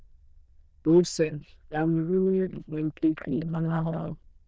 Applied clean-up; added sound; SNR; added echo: neural diffusion model UNIVERSE++.